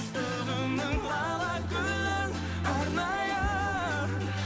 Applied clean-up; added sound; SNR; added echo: none; none; none; none.